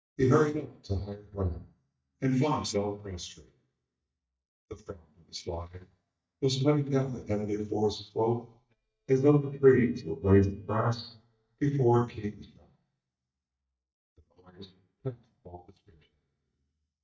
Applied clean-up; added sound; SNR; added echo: neural mask model DeepFilterNet 3.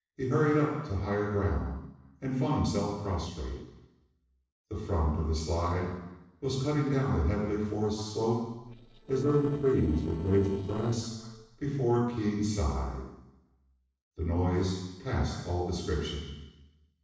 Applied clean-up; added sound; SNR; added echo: neural separator model SepFormer DNS4.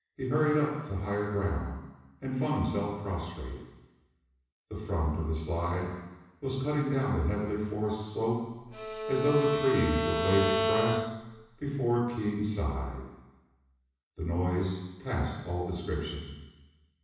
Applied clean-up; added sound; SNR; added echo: none; Bowed string instrument; 0 dB; reverberation time 1.1 s.